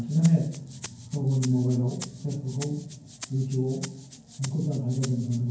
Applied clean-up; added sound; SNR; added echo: none; Rattle (instrument); 17 dB; reverberation time 0.9 s.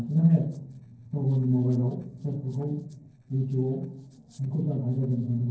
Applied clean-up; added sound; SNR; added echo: neural separator model SepFormer DNS4.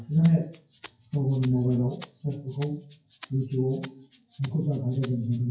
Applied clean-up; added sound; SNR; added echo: classical method WPE with log-MMSE.